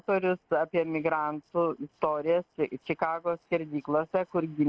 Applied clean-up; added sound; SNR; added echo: neural separator model SepFormer DNS4.